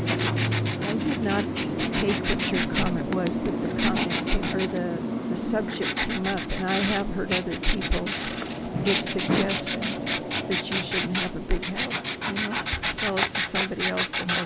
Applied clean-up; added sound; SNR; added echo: none; Writing; -2 dB; none.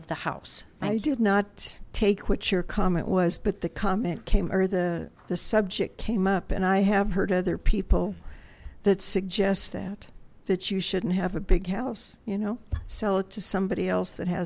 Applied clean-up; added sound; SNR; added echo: none; none; none; none.